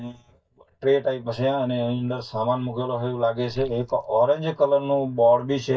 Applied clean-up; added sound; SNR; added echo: neural mask model DeepFilterNet 3.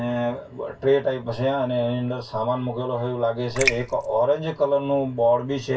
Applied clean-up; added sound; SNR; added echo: none; Raindrop; 3 dB; reverberation time 0.2 s.